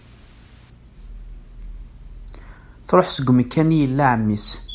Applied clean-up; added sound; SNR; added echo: none; none; none; none.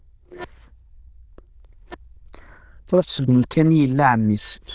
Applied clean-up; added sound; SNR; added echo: neural diffusion model UNIVERSE++.